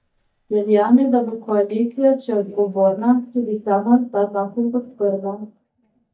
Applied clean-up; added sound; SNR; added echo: neural mask model DeepFilterNet 3.